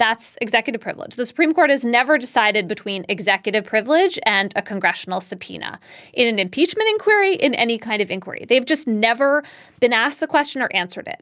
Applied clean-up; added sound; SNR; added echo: none; none; none; none.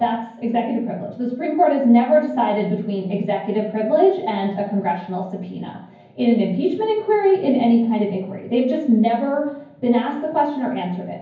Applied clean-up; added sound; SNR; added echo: none; none; none; reverberation time 0.9 s.